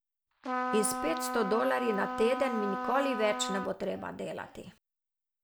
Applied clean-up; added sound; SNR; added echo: none; Trumpet; 3 dB; none.